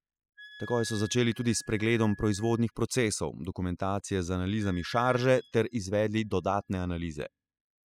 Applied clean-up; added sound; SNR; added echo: classical method spectral subtraction.